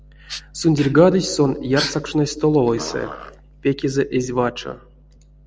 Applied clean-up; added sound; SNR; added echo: none; Dog; 14 dB; none.